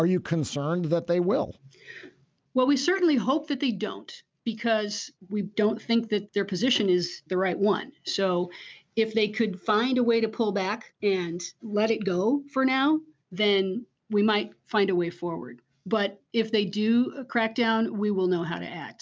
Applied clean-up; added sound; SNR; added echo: none; none; none; none.